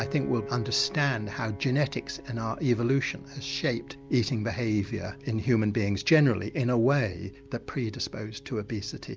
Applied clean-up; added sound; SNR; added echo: none; Piano; 17 dB; none.